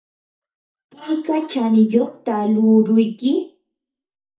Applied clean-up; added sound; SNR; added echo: neural mask model DeepFilterNet 3.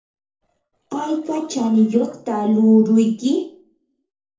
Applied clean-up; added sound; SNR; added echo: neural separator model SepFormer DNS4.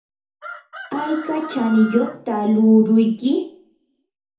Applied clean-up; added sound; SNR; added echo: none; Chicken, rooster; 16 dB; reverberation time 0.6 s.